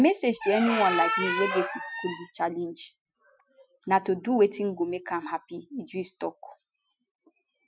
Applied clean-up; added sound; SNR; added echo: classical method Wiener filter.